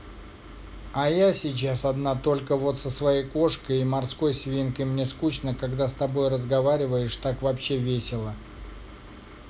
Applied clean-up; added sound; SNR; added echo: none; none; none; none.